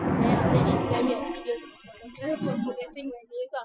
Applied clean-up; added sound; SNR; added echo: classical method Wiener filter.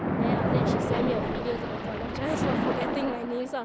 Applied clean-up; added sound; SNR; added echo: none; Splash, splatter; -5 dB; none.